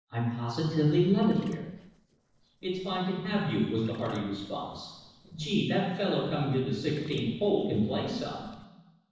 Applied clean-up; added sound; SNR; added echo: neural separator model SepFormer DNS4.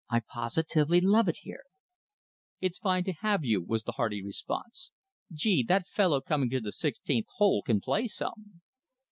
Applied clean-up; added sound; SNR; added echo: none; none; none; none.